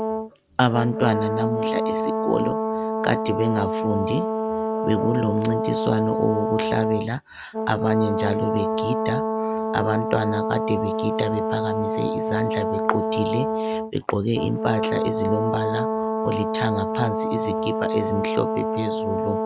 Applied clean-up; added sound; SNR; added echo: none; Brass instrument; -1 dB; none.